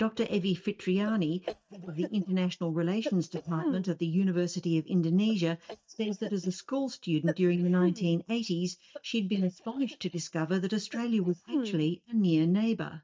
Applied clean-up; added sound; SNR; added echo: neural mask model DeepFilterNet 3.